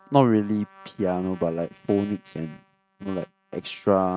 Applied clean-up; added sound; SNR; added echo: neural mask model RNNoise.